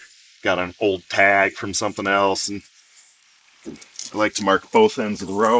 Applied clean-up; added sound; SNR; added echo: neural mask model Resemble Enhance denoiser.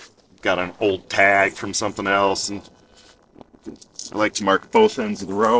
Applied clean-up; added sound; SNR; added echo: neural separator model SepFormer DNS4.